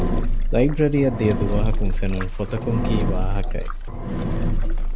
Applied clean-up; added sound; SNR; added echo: none; Engine; -4 dB; none.